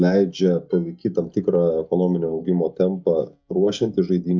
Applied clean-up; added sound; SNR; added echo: neural mask model DeepFilterNet 3.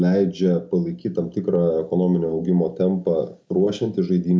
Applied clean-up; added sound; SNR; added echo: none; none; none; none.